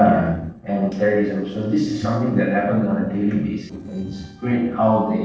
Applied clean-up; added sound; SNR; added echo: neural separator model SepFormer DNS4.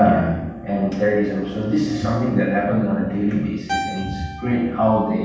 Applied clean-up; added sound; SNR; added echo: none; Keyboard (musical); 15 dB; reverberation time 0.8 s.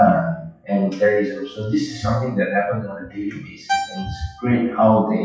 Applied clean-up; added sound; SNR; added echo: classical method WPE with log-MMSE.